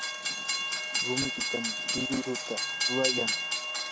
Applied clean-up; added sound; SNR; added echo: none; Train; -5 dB; none.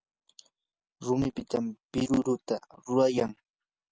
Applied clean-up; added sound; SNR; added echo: none; none; none; none.